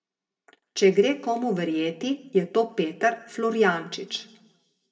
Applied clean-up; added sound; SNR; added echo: none; none; none; reverberation time 0.8 s.